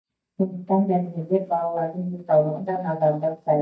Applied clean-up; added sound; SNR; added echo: neural mask model DeepFilterNet 3.